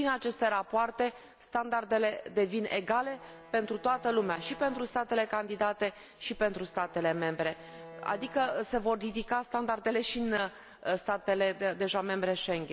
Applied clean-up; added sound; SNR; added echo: none; Bowed string instrument; 19 dB; none.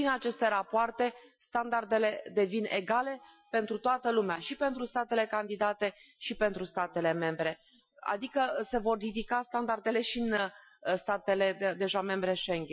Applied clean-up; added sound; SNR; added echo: classical method Wiener filter.